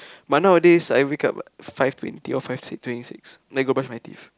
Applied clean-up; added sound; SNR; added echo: none; none; none; none.